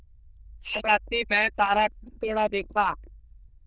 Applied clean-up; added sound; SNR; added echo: neural diffusion model UNIVERSE++.